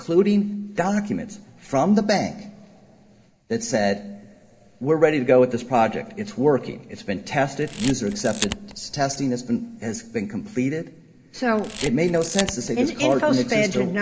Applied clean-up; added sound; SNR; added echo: none; Camera; 12 dB; reverberation time 1.6 s.